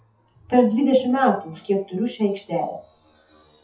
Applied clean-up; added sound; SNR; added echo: classical method WPE with log-MMSE.